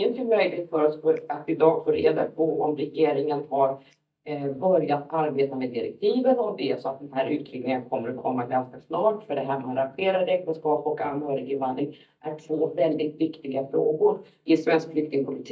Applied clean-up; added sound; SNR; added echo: neural mask model DeepFilterNet 3.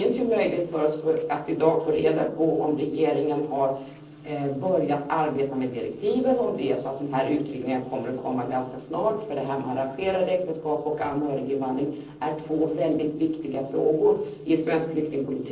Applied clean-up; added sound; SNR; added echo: neural separator model SepFormer DNS4.